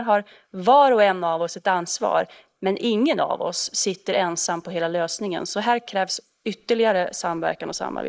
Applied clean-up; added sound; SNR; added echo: neural mask model Resemble Enhance denoiser.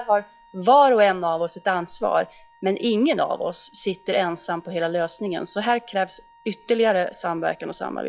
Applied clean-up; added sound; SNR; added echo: classical method log-MMSE.